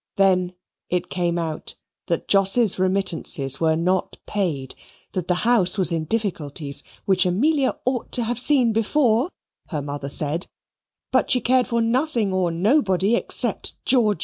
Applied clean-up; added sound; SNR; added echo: none; none; none; none.